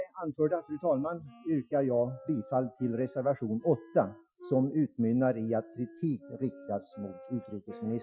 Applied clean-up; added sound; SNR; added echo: classical method Wiener filter.